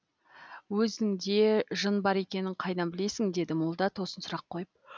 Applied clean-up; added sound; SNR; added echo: none; none; none; none.